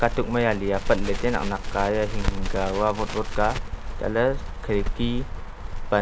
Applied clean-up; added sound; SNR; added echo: none; Crackle; 2 dB; none.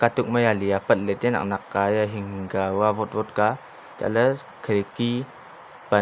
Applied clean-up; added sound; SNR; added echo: none; none; none; none.